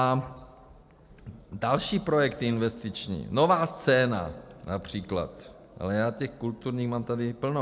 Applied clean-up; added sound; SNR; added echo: none; none; none; none.